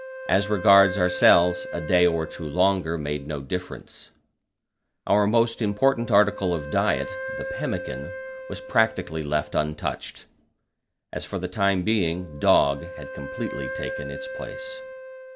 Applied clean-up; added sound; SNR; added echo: none; Wind instrument, woodwind instrument; 12 dB; none.